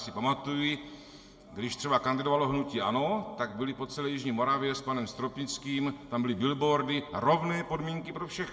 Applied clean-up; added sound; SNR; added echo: none; none; none; reverberation time 1.4 s.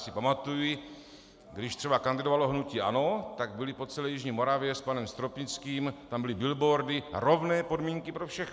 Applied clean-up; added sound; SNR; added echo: none; none; none; none.